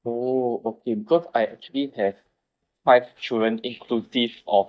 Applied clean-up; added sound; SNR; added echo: neural mask model DeepFilterNet 3.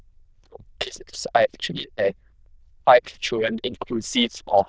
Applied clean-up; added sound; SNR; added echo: neural diffusion model UNIVERSE++.